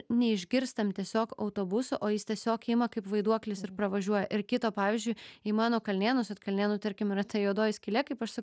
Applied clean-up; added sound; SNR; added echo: none; none; none; none.